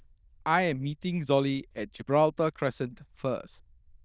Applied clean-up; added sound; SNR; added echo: neural diffusion model UNIVERSE++.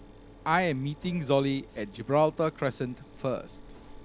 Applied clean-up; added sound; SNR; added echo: none; Subway, metro, underground + Mechanisms; 19 dB; none.